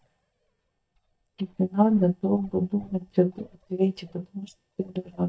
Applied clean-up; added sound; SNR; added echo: neural mask model DeepFilterNet 3.